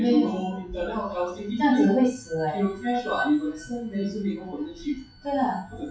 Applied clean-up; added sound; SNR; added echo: classical method WPE with log-MMSE.